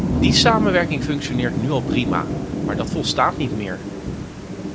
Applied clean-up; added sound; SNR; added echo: none; Thunder / Rain; 1 dB; none.